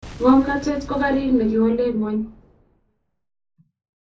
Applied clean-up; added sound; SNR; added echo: none; Boom; 18 dB; reverberation time 0.3 s.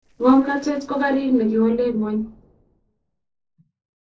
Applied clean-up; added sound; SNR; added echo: neural separator model SepFormer DNS4.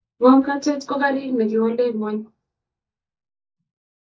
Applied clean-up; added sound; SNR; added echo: neural mask model DeepFilterNet 3.